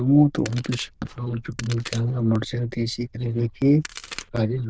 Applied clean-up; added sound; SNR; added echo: neural diffusion model UNIVERSE++.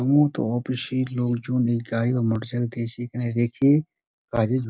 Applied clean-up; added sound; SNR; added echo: none; none; none; none.